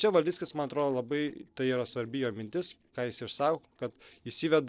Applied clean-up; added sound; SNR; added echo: neural separator model SepFormer DNS4.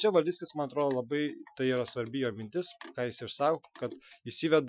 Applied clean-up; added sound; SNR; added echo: classical method Wiener filter.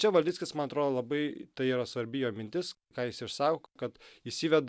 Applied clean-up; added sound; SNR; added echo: none; none; none; none.